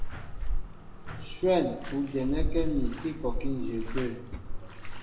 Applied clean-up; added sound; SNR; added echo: none; Bathtub (filling or washing); -1 dB; reverberation time 0.9 s.